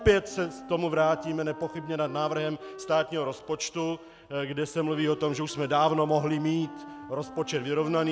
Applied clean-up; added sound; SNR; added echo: none; Wind instrument, woodwind instrument; 17 dB; none.